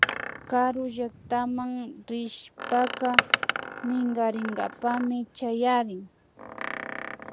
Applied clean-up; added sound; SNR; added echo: none; Door; 3 dB; none.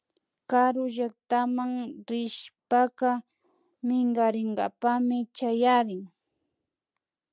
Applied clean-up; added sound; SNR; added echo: none; none; none; none.